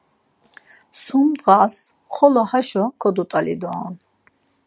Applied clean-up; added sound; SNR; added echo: none; none; none; none.